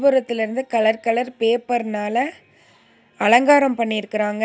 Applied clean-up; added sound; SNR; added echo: none; none; none; none.